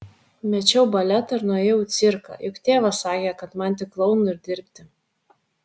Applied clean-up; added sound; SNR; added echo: none; none; none; none.